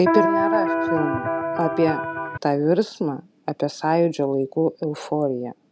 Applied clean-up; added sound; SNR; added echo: none; Electric guitar; -1 dB; none.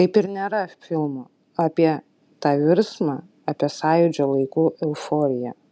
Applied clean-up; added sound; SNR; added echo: none; none; none; none.